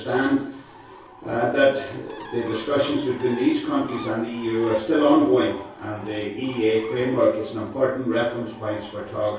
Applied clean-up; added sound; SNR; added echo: none; Bird; 19 dB; reverberation time 0.6 s.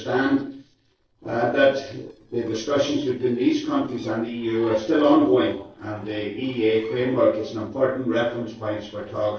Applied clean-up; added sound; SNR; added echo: neural separator model SepFormer DNS4.